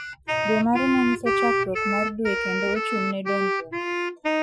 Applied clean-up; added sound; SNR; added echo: classical method Wiener filter.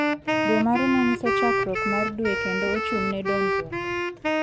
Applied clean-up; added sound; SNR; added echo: none; Wind instrument, woodwind instrument; -1 dB; none.